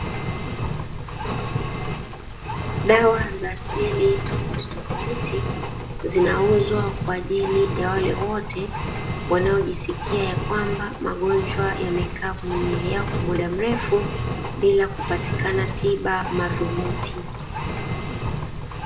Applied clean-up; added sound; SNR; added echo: none; Engine; 2 dB; reverberation time 0.4 s.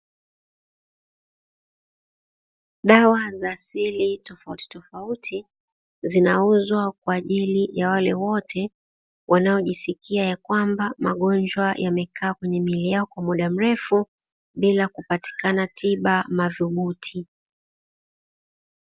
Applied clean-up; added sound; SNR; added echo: none; none; none; none.